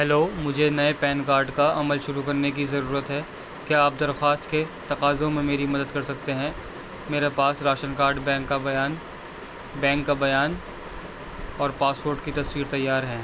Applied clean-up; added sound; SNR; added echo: none; none; none; none.